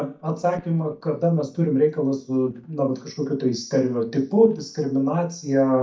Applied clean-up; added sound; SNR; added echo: neural mask model DeepFilterNet 3.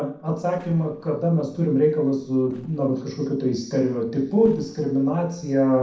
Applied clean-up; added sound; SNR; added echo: neural separator model SepFormer DNS4.